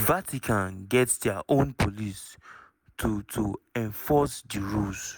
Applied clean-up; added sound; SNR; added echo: none; none; none; none.